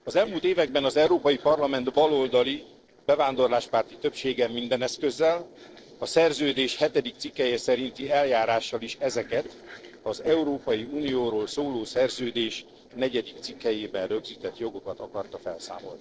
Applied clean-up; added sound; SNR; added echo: neural separator model SepFormer DNS4.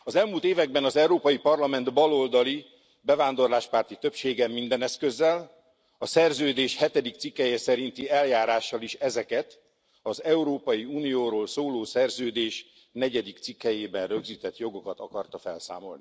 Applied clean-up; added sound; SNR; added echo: none; none; none; none.